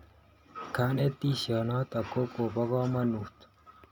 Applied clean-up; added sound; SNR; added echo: none; none; none; none.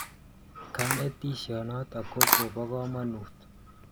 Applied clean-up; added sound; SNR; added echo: none; Camera; -2 dB; none.